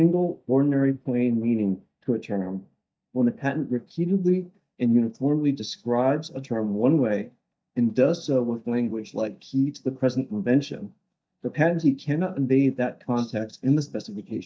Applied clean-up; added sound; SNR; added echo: neural mask model DeepFilterNet 3.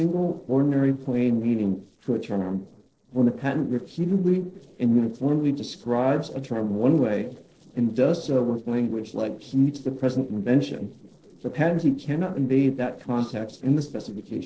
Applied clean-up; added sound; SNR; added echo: neural separator model SepFormer DNS4.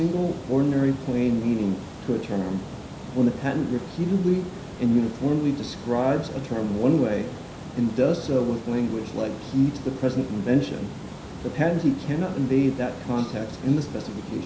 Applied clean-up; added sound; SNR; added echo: none; Water; 12 dB; reverberation time 0.5 s.